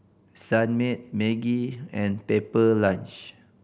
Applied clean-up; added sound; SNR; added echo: none; none; none; none.